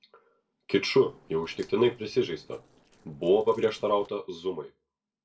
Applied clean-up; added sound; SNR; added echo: neural separator model SepFormer DNS4.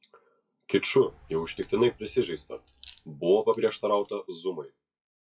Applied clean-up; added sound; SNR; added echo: classical method WPE with log-MMSE.